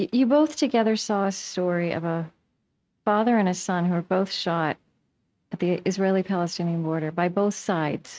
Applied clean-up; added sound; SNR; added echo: neural mask model RNNoise.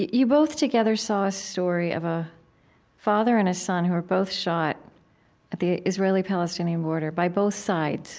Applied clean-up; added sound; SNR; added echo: none; none; none; none.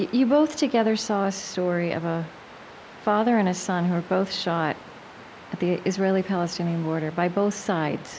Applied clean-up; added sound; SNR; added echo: none; Waves, surf; 19 dB; none.